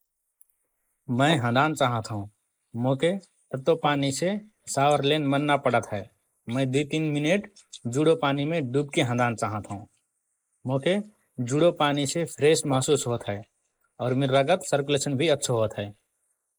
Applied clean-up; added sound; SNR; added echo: neural mask model Resemble Enhance denoiser.